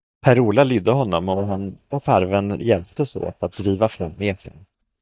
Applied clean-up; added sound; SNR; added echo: neural mask model DeepFilterNet 3.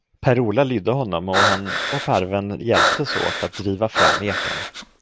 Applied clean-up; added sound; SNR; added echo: none; Breathing; 0 dB; none.